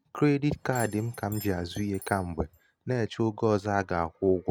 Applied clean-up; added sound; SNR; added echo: none; Door / Chime; 19 dB; none.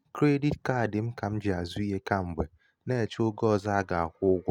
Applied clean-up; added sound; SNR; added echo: none; none; none; none.